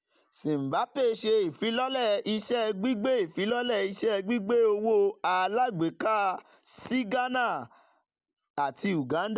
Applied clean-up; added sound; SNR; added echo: none; none; none; none.